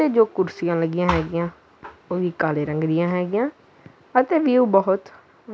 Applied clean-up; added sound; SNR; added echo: none; none; none; none.